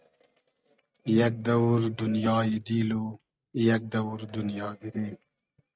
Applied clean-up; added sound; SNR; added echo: neural mask model RNNoise.